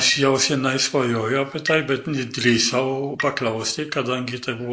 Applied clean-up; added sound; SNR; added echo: neural mask model Resemble Enhance denoiser.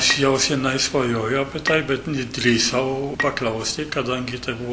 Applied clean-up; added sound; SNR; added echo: none; Bowed string instrument; 13 dB; none.